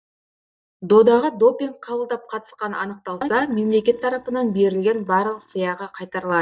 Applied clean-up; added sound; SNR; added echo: neural mask model DeepFilterNet 3.